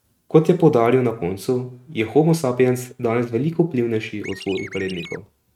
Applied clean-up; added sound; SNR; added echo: neural mask model RNNoise.